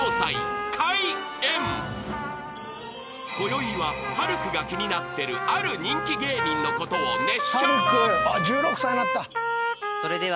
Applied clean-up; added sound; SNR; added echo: none; Trumpet; 2 dB; none.